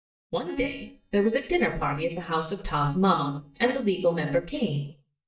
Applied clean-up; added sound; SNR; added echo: neural mask model DeepFilterNet 3.